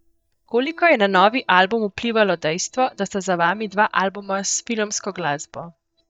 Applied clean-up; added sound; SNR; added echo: neural mask model DeepFilterNet 3.